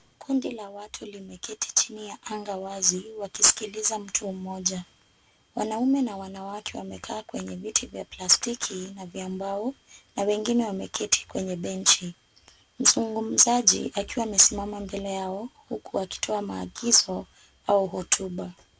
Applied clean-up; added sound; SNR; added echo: none; none; none; none.